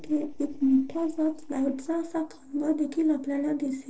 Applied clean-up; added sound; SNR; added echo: neural separator model SepFormer DNS4.